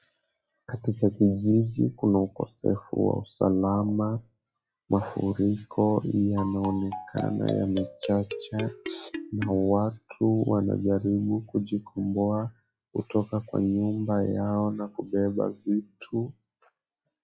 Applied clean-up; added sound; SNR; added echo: classical method log-MMSE.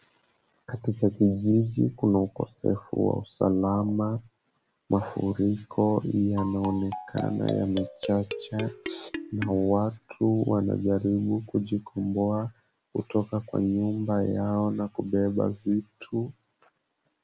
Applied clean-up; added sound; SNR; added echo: none; Marimba, xylophone; 11 dB; none.